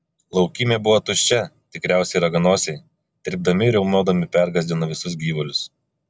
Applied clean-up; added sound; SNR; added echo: none; none; none; none.